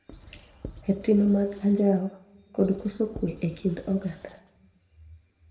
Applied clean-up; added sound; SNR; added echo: none; Writing; 19 dB; reverberation time 0.6 s.